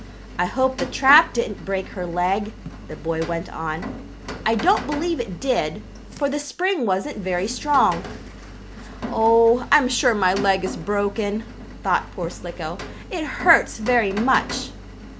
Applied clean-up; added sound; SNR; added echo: none; Rain; 12 dB; none.